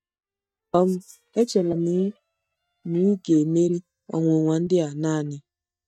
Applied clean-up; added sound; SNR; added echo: neural mask model DeepFilterNet 3.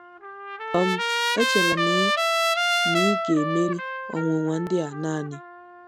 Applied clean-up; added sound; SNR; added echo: none; Trumpet; -1 dB; none.